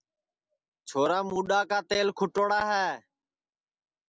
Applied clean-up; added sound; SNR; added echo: none; none; none; none.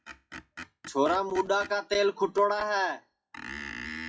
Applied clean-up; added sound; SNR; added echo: classical method WPE with log-MMSE.